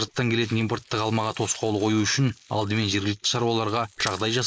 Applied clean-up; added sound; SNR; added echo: neural mask model Resemble Enhance denoiser.